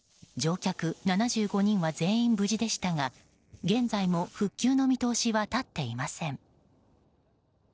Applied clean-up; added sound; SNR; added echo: neural separator model SepFormer DNS4.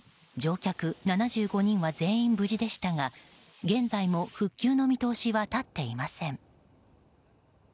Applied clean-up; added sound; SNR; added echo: neural mask model Resemble Enhance denoiser.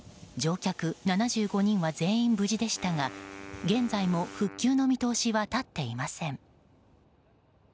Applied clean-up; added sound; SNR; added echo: none; Wind instrument, woodwind instrument; 17 dB; none.